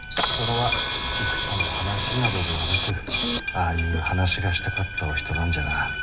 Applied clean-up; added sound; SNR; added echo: none; Camera; 4 dB; reverberation time 1.0 s.